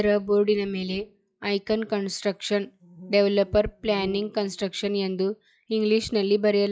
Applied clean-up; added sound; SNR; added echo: classical method log-MMSE.